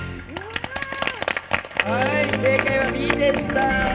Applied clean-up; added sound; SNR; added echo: none; none; none; reverberation time 1.6 s.